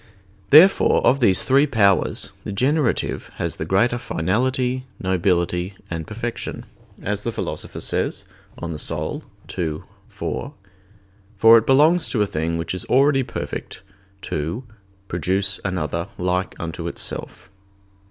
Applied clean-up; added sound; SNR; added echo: none; none; none; none.